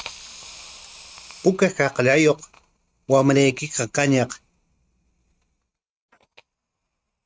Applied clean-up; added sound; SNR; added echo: neural mask model RNNoise.